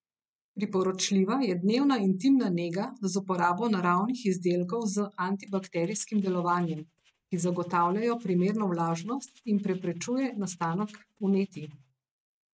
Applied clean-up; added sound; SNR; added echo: neural mask model RNNoise.